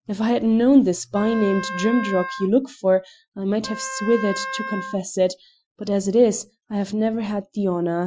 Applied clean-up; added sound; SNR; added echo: classical method Wiener filter.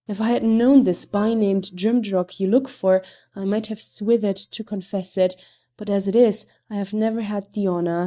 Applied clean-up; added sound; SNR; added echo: neural mask model DeepFilterNet 3.